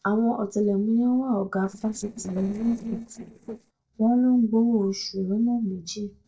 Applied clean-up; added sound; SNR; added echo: neural separator model SepFormer DNS4.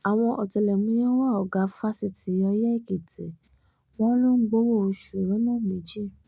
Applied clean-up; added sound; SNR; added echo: none; none; none; none.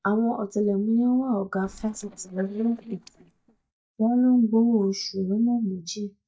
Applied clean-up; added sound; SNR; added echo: neural mask model DeepFilterNet 3.